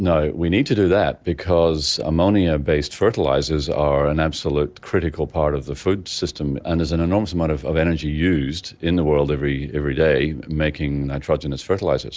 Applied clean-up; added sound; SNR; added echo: none; none; none; none.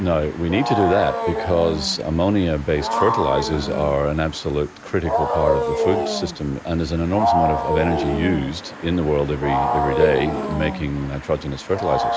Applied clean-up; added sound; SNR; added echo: none; Wild animals; 3 dB; none.